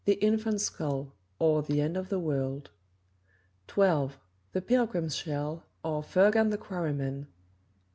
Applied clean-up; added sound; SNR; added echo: none; none; none; none.